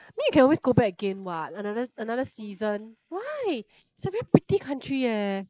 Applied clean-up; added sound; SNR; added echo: neural mask model Resemble Enhance denoiser.